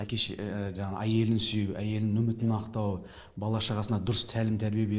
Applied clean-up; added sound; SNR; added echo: neural separator model SepFormer DNS4.